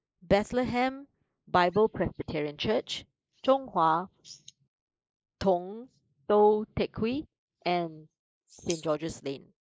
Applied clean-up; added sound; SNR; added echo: neural mask model Resemble Enhance denoiser.